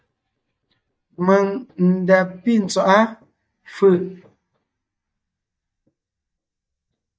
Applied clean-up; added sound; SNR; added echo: neural mask model DeepFilterNet 3.